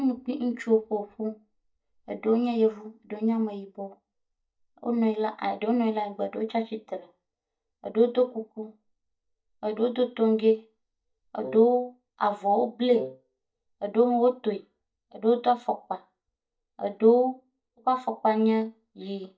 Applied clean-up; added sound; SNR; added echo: neural mask model DeepFilterNet 3.